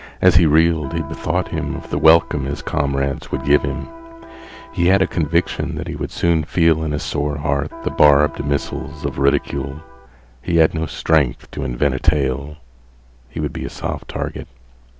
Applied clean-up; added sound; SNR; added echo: none; Electric guitar; 18 dB; none.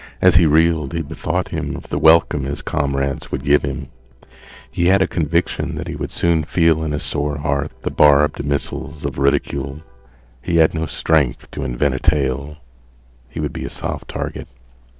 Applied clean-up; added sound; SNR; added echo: neural separator model SepFormer DNS4.